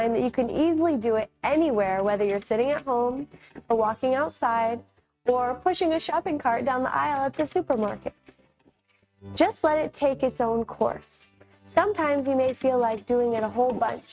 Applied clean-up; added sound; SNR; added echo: neural mask model RNNoise.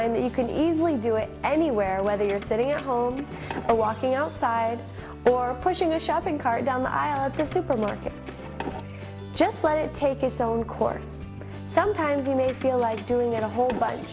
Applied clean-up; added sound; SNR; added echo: none; Keys jangling; 18 dB; none.